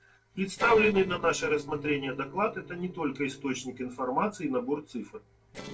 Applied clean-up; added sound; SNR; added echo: neural separator model SepFormer DNS4.